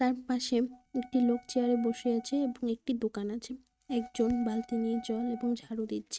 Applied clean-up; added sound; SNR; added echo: neural mask model RNNoise.